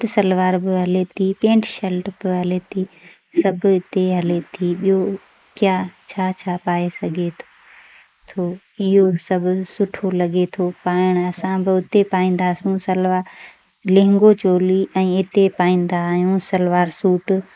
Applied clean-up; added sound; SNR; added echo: neural mask model Resemble Enhance denoiser.